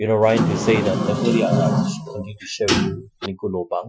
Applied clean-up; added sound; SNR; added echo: classical method Wiener filter.